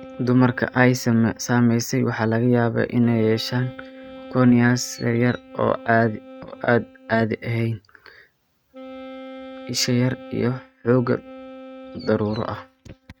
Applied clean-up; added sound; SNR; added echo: neural mask model RNNoise.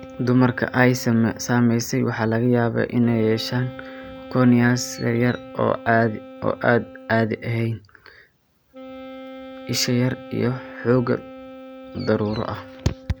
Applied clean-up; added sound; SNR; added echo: none; Wind instrument, woodwind instrument; 18 dB; none.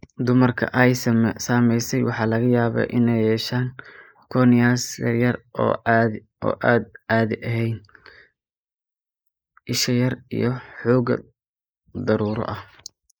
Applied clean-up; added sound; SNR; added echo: neural mask model Resemble Enhance denoiser.